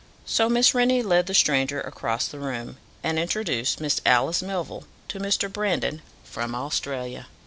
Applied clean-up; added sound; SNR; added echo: none; none; none; none.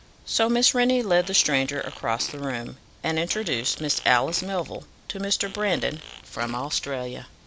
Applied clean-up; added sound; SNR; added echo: none; Fart; 19 dB; none.